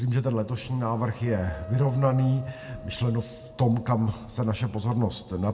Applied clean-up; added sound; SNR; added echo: none; Wind instrument, woodwind instrument; 19 dB; reverberation time 1.8 s.